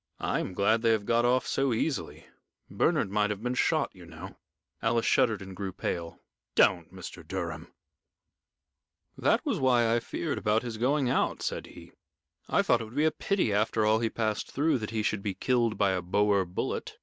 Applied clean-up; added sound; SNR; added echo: none; none; none; none.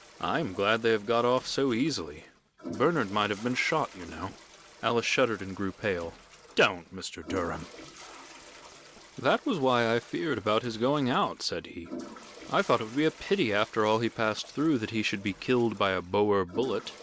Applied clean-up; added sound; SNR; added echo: none; Toilet flush; 19 dB; none.